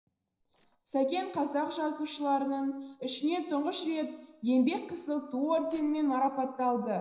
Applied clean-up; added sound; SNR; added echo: neural separator model SepFormer DNS4.